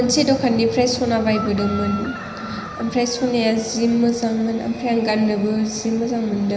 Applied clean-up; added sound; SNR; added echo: none; Chicken, rooster; 18 dB; reverberation time 0.9 s.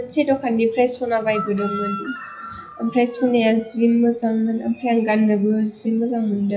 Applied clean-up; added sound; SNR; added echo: classical method WPE with log-MMSE.